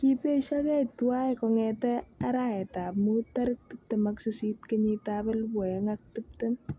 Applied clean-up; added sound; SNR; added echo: none; none; none; none.